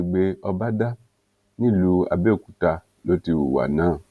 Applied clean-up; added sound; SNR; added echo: none; none; none; none.